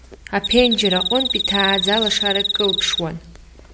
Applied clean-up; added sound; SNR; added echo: none; Cricket; 0 dB; none.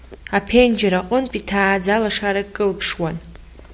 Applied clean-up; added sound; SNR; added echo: none; none; none; none.